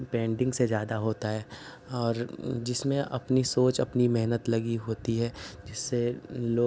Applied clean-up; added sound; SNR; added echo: none; none; none; none.